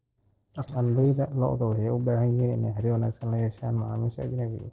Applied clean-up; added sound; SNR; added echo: neural separator model SepFormer DNS4.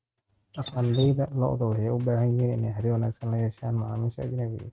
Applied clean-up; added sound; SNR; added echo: neural mask model RNNoise.